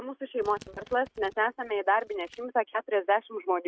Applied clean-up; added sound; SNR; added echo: neural mask model RNNoise.